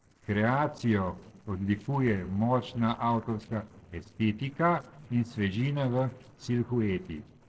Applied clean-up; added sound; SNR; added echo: neural separator model SepFormer DNS4.